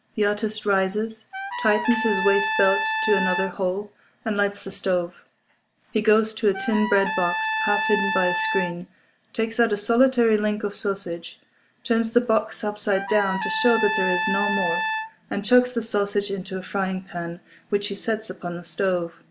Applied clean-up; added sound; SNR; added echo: none; Trumpet; 4 dB; none.